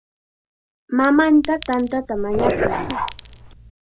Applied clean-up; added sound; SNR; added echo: none; Chink, clink + Dog; 4 dB; none.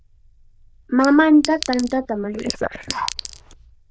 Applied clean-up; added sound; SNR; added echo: neural diffusion model UNIVERSE++.